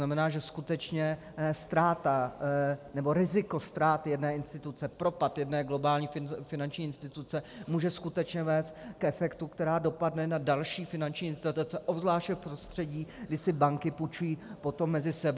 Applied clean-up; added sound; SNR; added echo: none; none; none; none.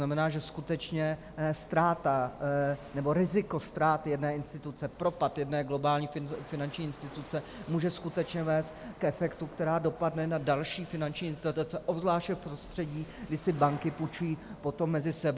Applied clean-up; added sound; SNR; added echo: none; Rattle / Chatter / Hiss / Engine / Mechanisms; 19 dB; none.